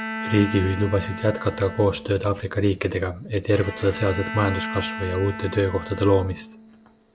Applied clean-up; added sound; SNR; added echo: none; Bowed string instrument; 11 dB; none.